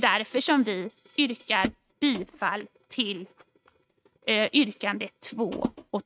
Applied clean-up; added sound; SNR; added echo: neural mask model RNNoise.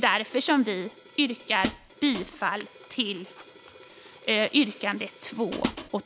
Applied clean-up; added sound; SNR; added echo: none; Hi-hat; 12 dB; none.